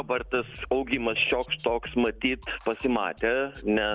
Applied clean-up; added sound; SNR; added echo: none; Drum kit; 18 dB; none.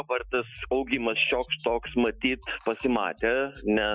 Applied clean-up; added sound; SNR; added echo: classical method Wiener filter.